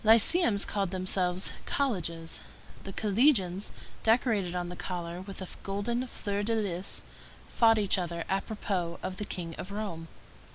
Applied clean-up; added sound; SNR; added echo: none; none; none; none.